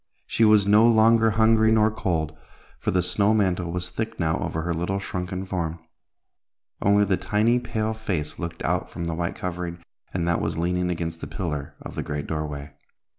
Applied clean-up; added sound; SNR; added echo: none; none; none; none.